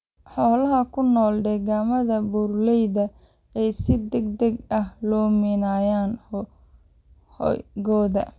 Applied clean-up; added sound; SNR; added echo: none; none; none; none.